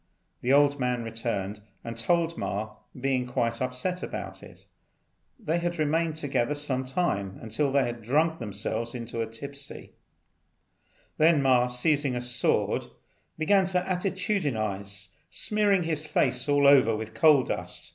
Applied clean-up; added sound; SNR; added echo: none; none; none; none.